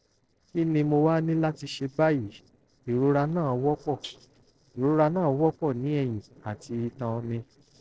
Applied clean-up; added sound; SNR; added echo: neural separator model SepFormer DNS4.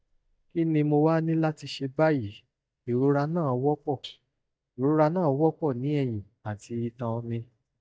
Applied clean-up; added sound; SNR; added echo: neural mask model DeepFilterNet 3.